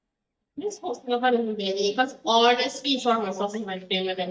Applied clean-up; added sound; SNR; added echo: neural mask model DeepFilterNet 3.